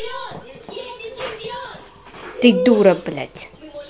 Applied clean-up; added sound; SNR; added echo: none; none; none; none.